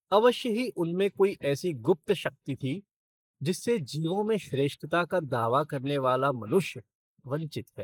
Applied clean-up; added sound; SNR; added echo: neural mask model Resemble Enhance denoiser.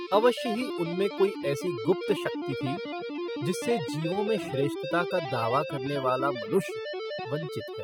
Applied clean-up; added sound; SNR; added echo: classical method spectral subtraction.